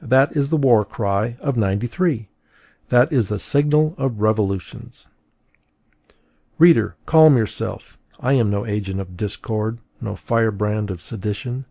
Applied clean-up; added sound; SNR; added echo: none; none; none; none.